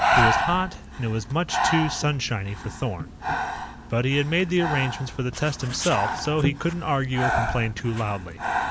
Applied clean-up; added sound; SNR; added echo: none; Breathing; 2 dB; none.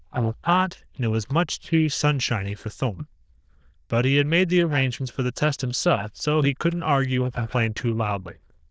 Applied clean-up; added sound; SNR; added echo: neural diffusion model UNIVERSE++.